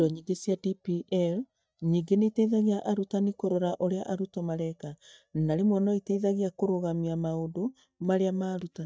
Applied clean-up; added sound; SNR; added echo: neural mask model DeepFilterNet 3.